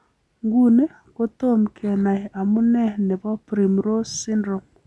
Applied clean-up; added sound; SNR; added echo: none; none; none; none.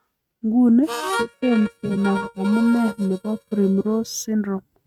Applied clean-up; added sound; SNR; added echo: neural mask model RNNoise.